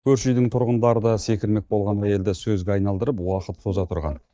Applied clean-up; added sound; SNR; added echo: neural mask model DeepFilterNet 3.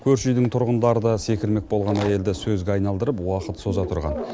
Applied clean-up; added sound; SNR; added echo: none; none; none; none.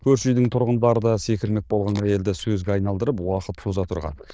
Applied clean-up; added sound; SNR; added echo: neural diffusion model UNIVERSE++.